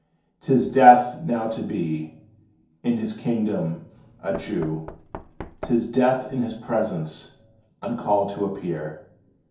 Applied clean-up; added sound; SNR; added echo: none; Knock; 17 dB; reverberation time 0.6 s.